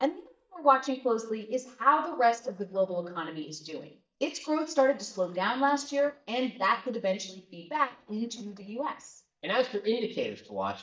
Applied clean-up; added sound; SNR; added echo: neural mask model DeepFilterNet 3.